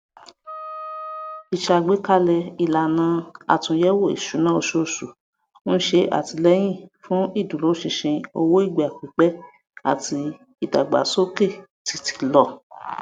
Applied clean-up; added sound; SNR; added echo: none; Wind instrument, woodwind instrument; 15 dB; none.